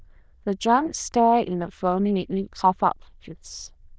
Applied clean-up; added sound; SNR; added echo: neural diffusion model UNIVERSE++.